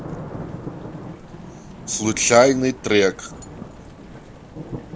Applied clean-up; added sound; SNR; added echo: none; Thunder / Rain; 12 dB; none.